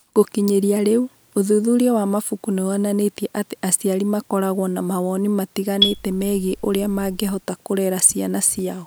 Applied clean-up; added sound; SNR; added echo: none; Marimba, xylophone; 7 dB; none.